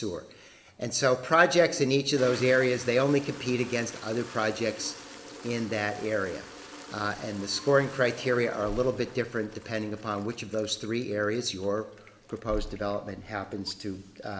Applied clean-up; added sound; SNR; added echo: none; Toilet flush; 18 dB; reverberation time 0.7 s.